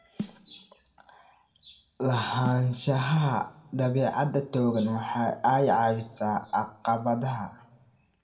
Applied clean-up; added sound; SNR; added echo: none; Snare drum; 17 dB; reverberation time 0.5 s.